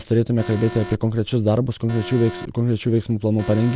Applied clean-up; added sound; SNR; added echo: none; Alarm; 16 dB; none.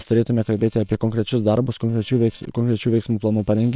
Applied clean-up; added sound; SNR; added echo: neural separator model SepFormer WHAM!.